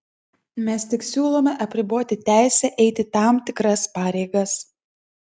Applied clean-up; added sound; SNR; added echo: none; none; none; none.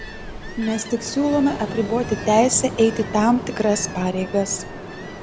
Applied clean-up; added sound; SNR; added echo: none; Ocean; 10 dB; none.